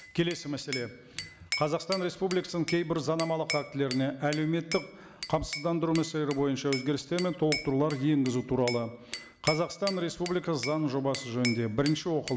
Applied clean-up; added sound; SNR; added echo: none; Glass / Bell; 11 dB; none.